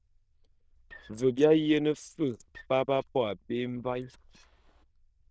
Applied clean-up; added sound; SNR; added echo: neural diffusion model UNIVERSE++.